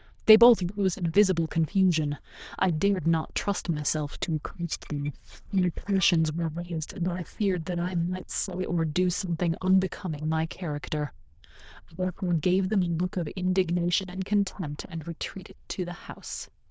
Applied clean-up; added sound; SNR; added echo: neural diffusion model UNIVERSE++.